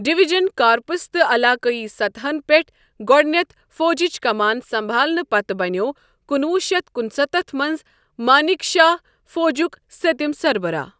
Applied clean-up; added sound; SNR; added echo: none; none; none; none.